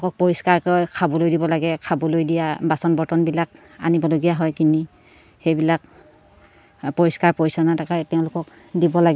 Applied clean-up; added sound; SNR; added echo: none; none; none; none.